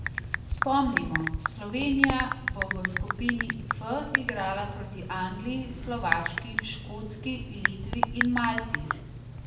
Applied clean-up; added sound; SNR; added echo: none; Typing; 0 dB; reverberation time 0.8 s.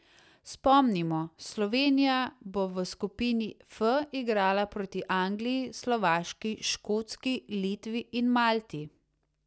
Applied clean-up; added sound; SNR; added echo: none; none; none; none.